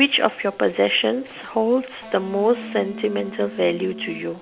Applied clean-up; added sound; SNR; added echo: none; Electric guitar; 14 dB; none.